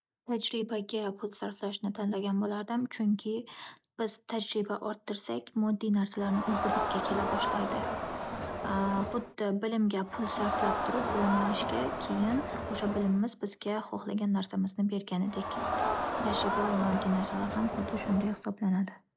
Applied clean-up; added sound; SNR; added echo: none; Crowd; 1 dB; none.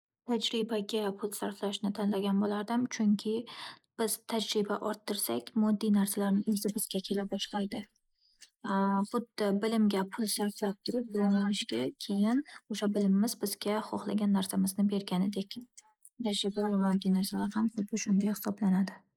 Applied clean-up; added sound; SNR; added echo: neural mask model Resemble Enhance denoiser.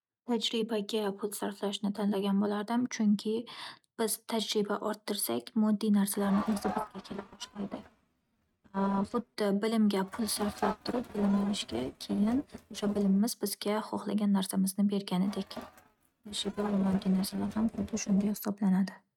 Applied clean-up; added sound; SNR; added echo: neural mask model RNNoise.